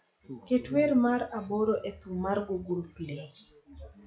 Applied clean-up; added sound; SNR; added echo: classical method WPE with log-MMSE.